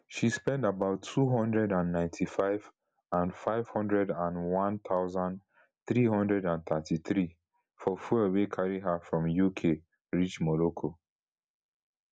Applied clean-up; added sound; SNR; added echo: none; none; none; none.